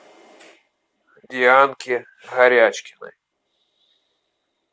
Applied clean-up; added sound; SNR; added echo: none; none; none; none.